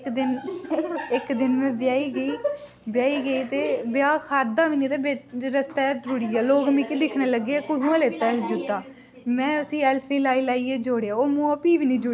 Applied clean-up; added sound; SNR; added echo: none; none; none; none.